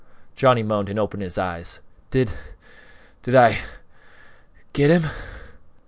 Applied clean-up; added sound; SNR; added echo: none; none; none; none.